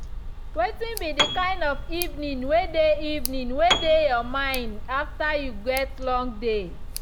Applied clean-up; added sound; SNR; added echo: none; Tick + Piano; 4 dB; none.